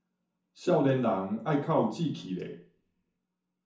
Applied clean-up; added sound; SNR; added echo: none; none; none; reverberation time 0.7 s.